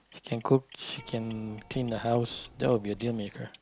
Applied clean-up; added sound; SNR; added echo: none; Keyboard (musical) + Clock; 16 dB; none.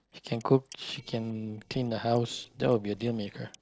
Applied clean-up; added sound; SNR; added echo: neural separator model SepFormer DNS4.